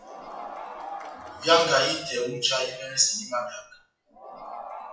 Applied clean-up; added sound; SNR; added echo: classical method WPE with log-MMSE.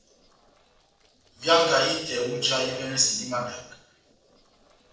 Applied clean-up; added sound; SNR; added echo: neural separator model SepFormer DNS4.